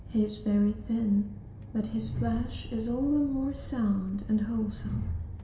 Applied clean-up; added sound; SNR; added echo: none; Train; 9 dB; reverberation time 0.7 s.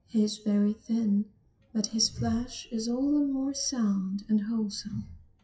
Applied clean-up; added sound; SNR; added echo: classical method WPE with log-MMSE.